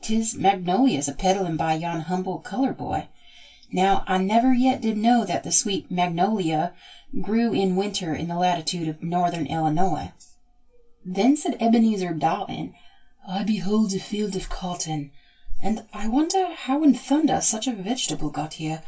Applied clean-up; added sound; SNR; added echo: none; none; none; reverberation time 0.1 s.